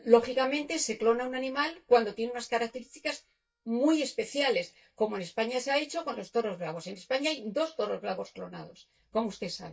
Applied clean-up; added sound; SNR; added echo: neural mask model DeepFilterNet 3.